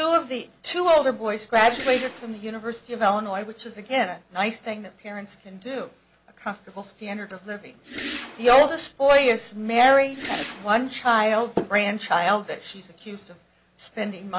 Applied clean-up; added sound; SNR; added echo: none; Whoosh, swoosh, swish; 14 dB; none.